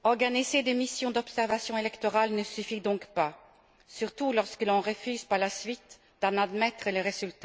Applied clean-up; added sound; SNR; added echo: none; none; none; none.